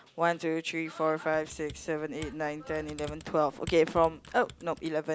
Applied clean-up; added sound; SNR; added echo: none; Computer keyboard; 17 dB; none.